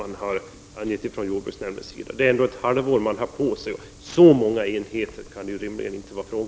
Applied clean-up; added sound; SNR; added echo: none; none; none; none.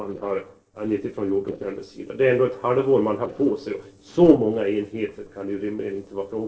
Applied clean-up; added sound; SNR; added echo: neural separator model SepFormer DNS4.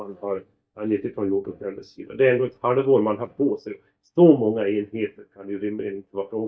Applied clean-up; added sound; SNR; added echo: neural mask model DeepFilterNet 3.